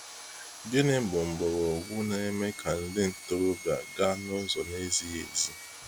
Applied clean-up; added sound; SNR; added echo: none; Sawing; 14 dB; none.